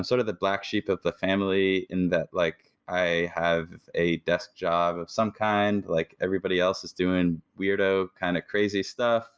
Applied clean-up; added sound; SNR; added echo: none; none; none; none.